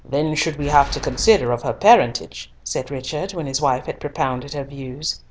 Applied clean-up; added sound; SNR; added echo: none; Boom; 14 dB; none.